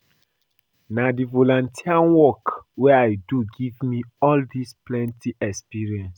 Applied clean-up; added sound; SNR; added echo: none; none; none; none.